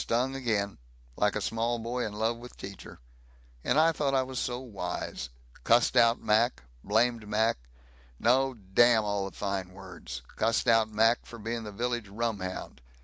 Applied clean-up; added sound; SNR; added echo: none; none; none; none.